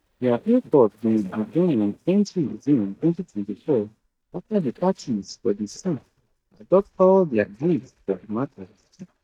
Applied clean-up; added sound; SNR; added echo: neural mask model DeepFilterNet 3.